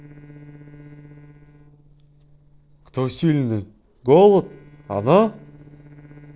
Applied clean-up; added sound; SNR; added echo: neural separator model SepFormer DNS4.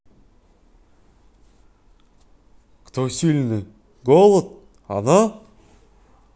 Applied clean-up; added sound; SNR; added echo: none; none; none; none.